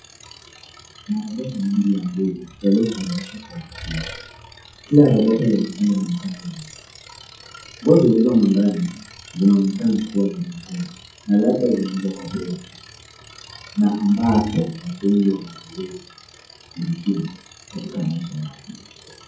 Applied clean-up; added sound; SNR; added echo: classical method WPE with log-MMSE.